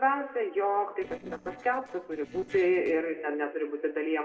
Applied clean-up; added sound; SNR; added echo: neural separator model SepFormer DNS4.